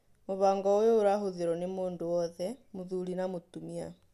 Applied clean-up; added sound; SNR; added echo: none; none; none; none.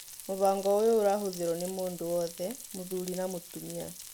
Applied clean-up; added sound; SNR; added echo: none; Frying (food); 15 dB; none.